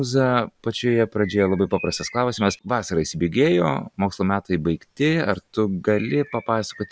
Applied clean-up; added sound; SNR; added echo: none; none; none; none.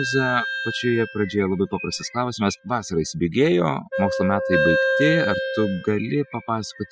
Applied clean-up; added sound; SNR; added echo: classical method spectral subtraction.